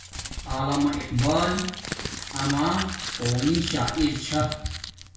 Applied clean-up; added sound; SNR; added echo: none; Crumpling, crinkling; 8 dB; reverberation time 0.6 s.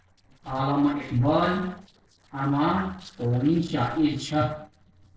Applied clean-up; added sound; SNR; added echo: neural separator model SepFormer DNS4.